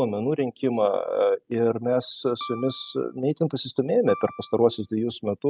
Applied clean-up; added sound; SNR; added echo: none; Piano; 18 dB; none.